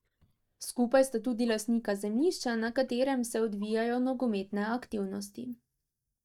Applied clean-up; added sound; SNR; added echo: neural mask model DeepFilterNet 3.